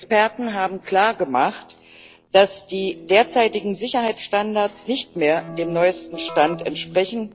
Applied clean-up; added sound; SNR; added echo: neural separator model SepFormer DNS4.